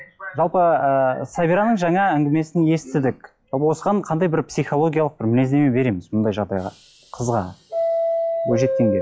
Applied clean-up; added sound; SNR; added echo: classical method log-MMSE.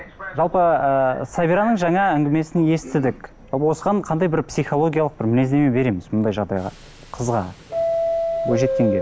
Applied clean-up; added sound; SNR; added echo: none; Subway, metro, underground; 9 dB; none.